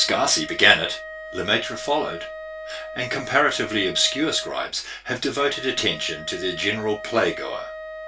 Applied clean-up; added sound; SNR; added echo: none; Wind instrument, woodwind instrument; 12 dB; reverberation time 0.2 s.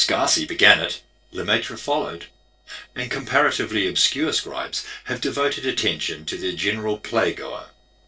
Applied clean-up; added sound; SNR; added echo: neural separator model SepFormer DNS4.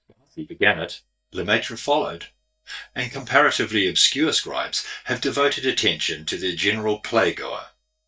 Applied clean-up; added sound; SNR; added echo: neural mask model DeepFilterNet 3.